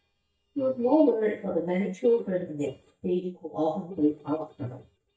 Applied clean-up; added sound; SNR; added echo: neural mask model DeepFilterNet 3.